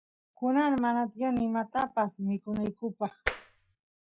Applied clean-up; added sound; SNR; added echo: classical method log-MMSE.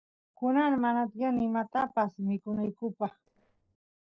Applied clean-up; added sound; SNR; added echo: neural separator model SepFormer DNS4.